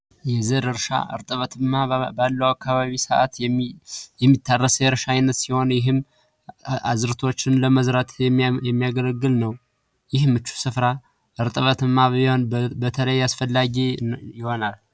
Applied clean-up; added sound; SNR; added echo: none; none; none; none.